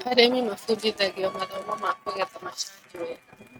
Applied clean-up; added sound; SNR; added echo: neural mask model RNNoise.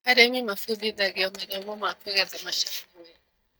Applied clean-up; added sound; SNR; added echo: neural mask model DeepFilterNet 3.